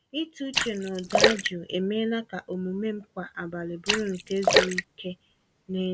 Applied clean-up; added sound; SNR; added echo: none; Splash, splatter; -3 dB; none.